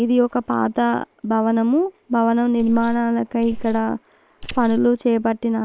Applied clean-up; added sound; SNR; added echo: neural separator model SepFormer WHAM!.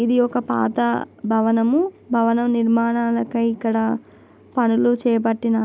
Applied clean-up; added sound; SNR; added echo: none; none; none; none.